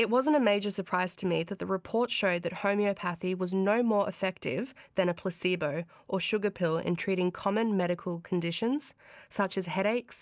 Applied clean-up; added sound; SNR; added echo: none; none; none; none.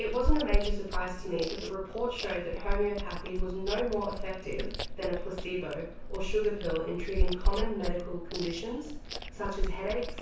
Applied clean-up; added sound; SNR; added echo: none; Chewing, mastication; -2 dB; reverberation time 0.6 s.